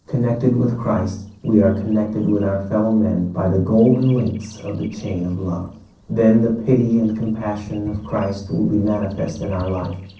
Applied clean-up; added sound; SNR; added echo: neural separator model SepFormer DNS4.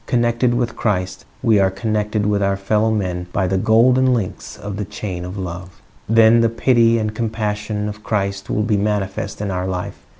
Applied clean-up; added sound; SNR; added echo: none; none; none; none.